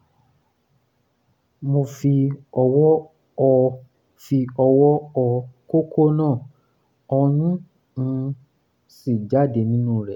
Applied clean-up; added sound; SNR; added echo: none; none; none; none.